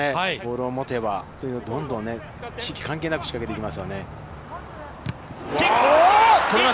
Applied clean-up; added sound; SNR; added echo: none; Car passing by; 17 dB; none.